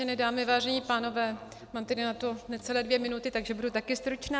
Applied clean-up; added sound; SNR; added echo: none; none; none; none.